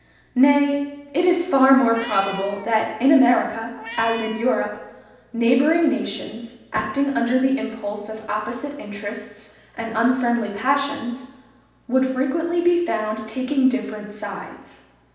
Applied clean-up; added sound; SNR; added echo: none; Meow; 14 dB; reverberation time 0.9 s.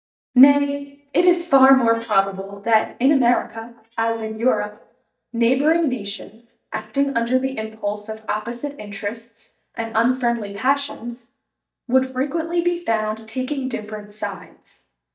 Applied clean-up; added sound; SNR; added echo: neural mask model DeepFilterNet 3.